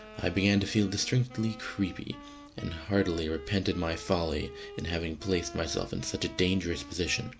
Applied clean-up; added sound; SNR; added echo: none; Wind instrument, woodwind instrument; 17 dB; none.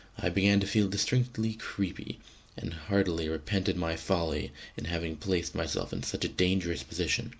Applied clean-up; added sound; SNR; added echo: none; none; none; none.